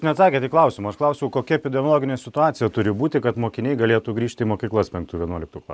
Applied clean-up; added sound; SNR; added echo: none; none; none; none.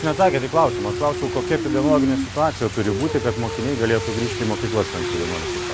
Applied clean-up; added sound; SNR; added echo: none; Rain; 4 dB; none.